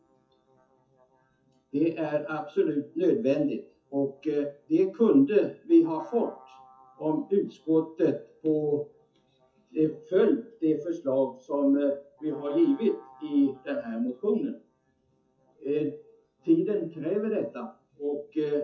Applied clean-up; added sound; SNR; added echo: classical method WPE with log-MMSE.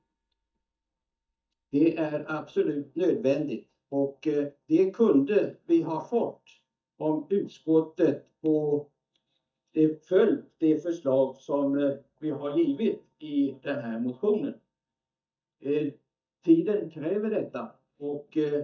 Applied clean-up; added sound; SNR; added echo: neural mask model DeepFilterNet 3.